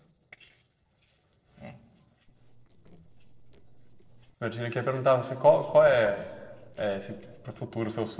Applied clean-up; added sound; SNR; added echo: neural separator model SepFormer DNS4.